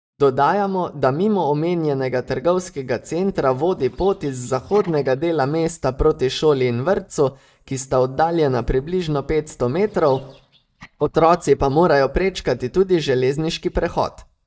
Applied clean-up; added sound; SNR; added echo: neural mask model DeepFilterNet 3.